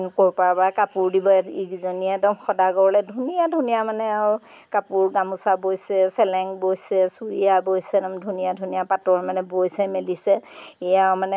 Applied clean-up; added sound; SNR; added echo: none; none; none; none.